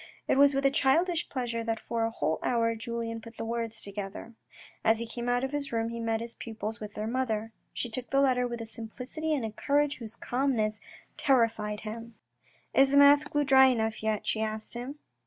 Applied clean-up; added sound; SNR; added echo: none; none; none; none.